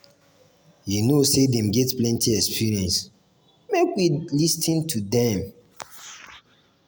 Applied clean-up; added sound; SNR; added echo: none; none; none; none.